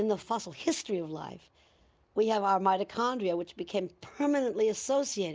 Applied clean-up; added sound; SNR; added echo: none; none; none; none.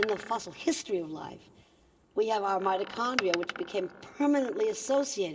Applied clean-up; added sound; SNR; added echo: none; Door; 12 dB; reverberation time 0.6 s.